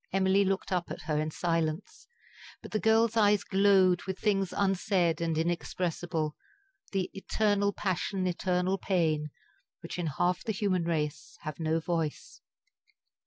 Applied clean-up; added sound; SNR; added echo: none; none; none; none.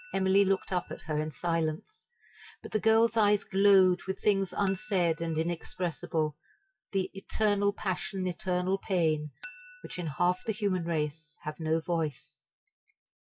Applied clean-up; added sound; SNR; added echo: classical method WPE with log-MMSE.